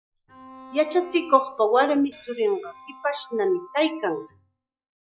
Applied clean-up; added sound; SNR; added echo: classical method log-MMSE.